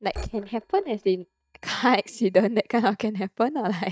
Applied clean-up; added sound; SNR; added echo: neural mask model DeepFilterNet 3.